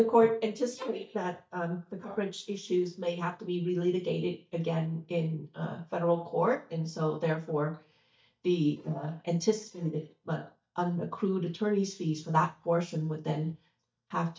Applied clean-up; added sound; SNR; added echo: neural mask model DeepFilterNet 3.